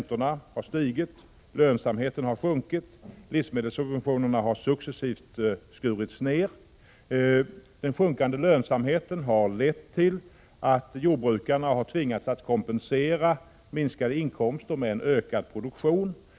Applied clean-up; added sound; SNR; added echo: none; none; none; none.